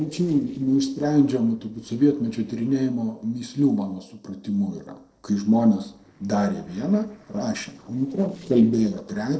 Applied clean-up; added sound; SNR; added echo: neural separator model SepFormer DNS4.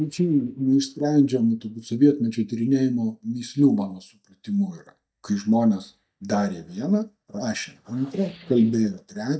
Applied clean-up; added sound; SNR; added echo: neural mask model DeepFilterNet 3.